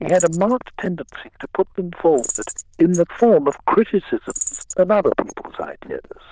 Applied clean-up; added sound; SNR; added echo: neural diffusion model UNIVERSE++.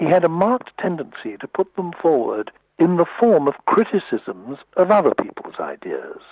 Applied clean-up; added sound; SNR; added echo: none; none; none; none.